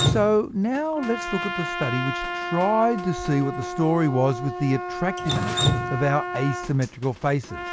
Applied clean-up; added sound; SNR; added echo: none; Drip + Trumpet; 4 dB; none.